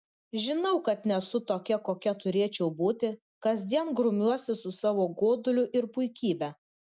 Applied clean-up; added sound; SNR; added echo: none; none; none; none.